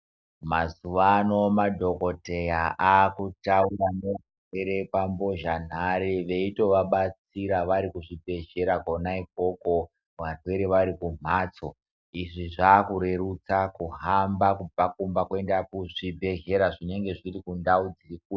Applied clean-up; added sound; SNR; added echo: none; none; none; none.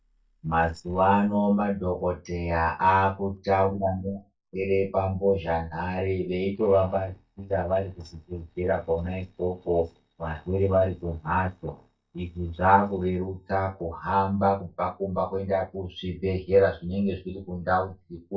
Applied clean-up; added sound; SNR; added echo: neural mask model DeepFilterNet 3.